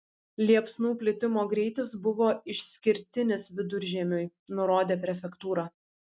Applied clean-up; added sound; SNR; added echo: none; none; none; none.